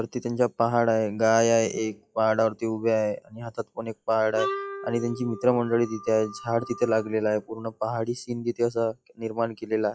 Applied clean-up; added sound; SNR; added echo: classical method log-MMSE.